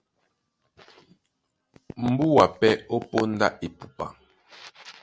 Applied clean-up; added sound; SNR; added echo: none; none; none; none.